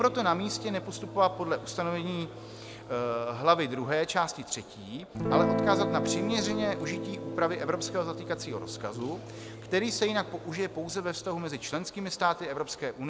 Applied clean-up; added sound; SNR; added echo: none; Guitar; 6 dB; none.